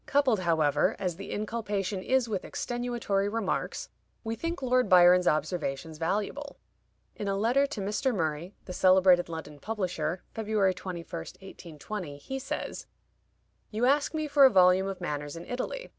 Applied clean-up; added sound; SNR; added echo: none; none; none; none.